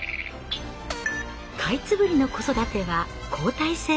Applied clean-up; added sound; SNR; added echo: none; none; none; none.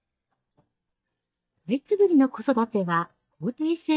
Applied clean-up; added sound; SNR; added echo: neural mask model DeepFilterNet 3.